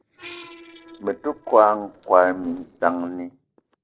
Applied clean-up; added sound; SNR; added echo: neural separator model SepFormer DNS4.